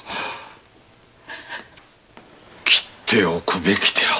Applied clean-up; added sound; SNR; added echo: none; none; none; none.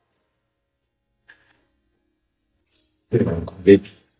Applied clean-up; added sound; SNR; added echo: neural mask model DeepFilterNet 3.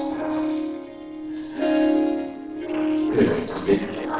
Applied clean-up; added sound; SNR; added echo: neural separator model SepFormer DNS4.